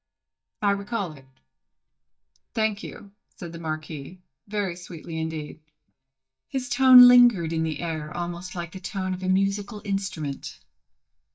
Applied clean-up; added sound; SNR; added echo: neural mask model DeepFilterNet 3.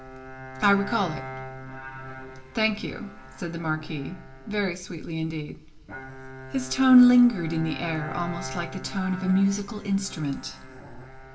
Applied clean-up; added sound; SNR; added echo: none; Bowed string instrument; 14 dB; reverberation time 0.7 s.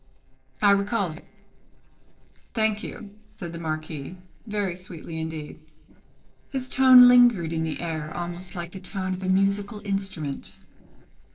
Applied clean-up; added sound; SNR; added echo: neural separator model SepFormer DNS4.